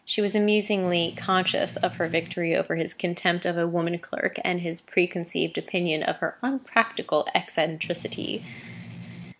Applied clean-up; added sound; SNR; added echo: none; Strum; 15 dB; none.